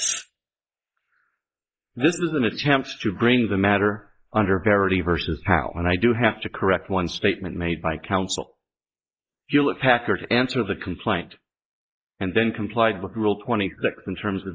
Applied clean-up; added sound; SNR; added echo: neural mask model Resemble Enhance denoiser.